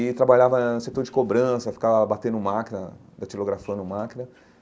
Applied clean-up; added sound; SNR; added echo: none; none; none; none.